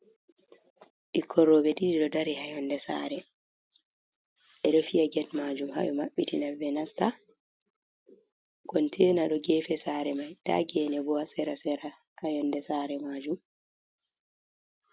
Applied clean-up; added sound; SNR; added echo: none; none; none; none.